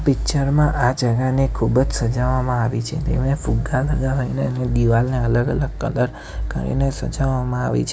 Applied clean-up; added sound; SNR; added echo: none; none; none; none.